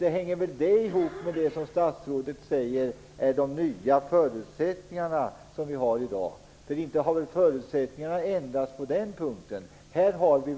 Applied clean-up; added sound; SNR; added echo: none; none; none; none.